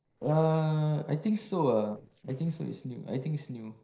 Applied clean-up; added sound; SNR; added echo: neural separator model SepFormer DNS4.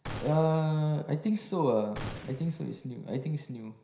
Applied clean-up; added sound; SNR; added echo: none; Gunshot, gunfire; 14 dB; reverberation time 0.5 s.